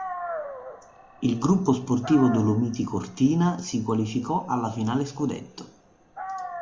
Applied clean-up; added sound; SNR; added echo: none; Dog; 14 dB; none.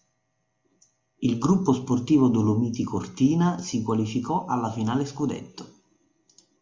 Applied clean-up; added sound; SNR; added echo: none; none; none; none.